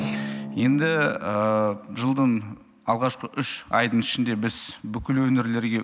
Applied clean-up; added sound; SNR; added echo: none; Drum; 14 dB; none.